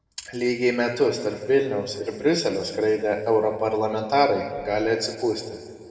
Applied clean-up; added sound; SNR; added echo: neural separator model SepFormer DNS4.